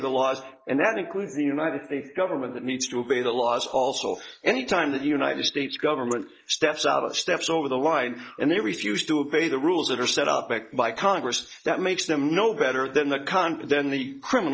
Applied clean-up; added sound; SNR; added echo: neural mask model Resemble Enhance denoiser.